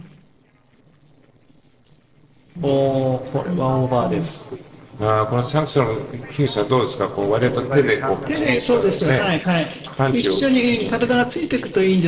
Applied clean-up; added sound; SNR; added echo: neural separator model SepFormer DNS4.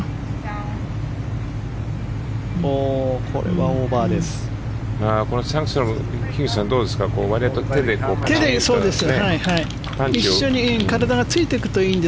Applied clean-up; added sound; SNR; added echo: none; none; none; none.